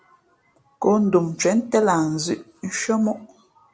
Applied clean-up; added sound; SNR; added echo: none; none; none; none.